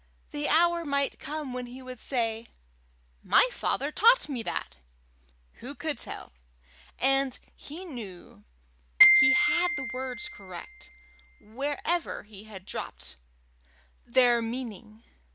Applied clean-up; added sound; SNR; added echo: none; Glockenspiel; -3 dB; none.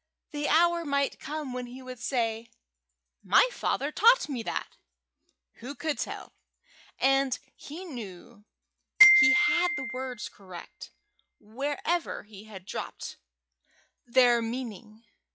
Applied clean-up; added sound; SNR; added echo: classical method log-MMSE.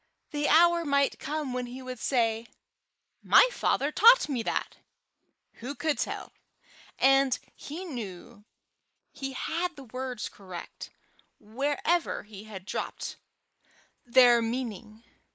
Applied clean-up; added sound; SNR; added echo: neural mask model Resemble Enhance denoiser.